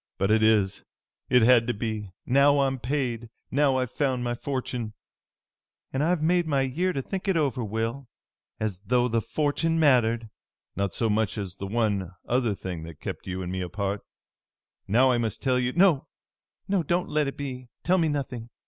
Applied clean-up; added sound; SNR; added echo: none; none; none; none.